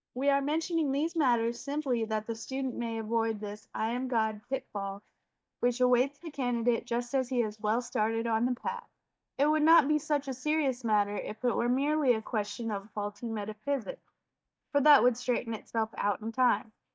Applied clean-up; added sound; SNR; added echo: neural mask model DeepFilterNet 3.